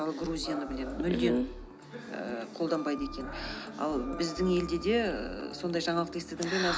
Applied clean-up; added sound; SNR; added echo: none; Wind instrument, woodwind instrument; 18 dB; none.